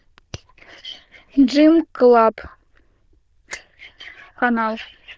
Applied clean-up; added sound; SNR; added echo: neural diffusion model UNIVERSE++.